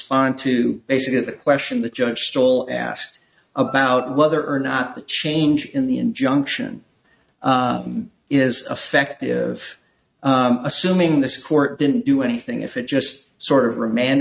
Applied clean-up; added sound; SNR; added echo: neural mask model RNNoise.